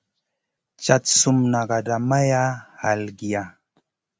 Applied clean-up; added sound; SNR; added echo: none; none; none; none.